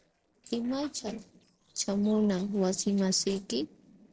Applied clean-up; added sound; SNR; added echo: neural separator model SepFormer DNS4.